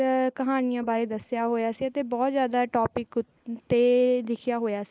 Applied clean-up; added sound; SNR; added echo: neural mask model Resemble Enhance denoiser.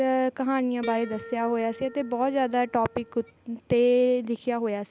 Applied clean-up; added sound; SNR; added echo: none; Harp; 17 dB; none.